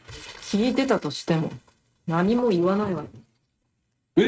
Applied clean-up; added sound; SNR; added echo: neural mask model RNNoise.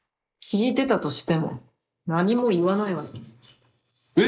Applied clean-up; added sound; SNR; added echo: neural mask model Resemble Enhance denoiser.